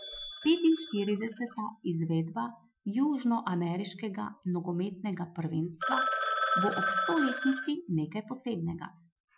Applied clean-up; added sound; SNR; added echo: classical method Wiener filter.